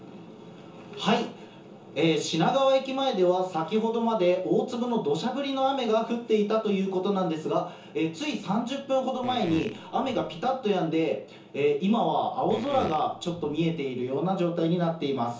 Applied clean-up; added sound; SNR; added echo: none; Fart; 14 dB; reverberation time 0.6 s.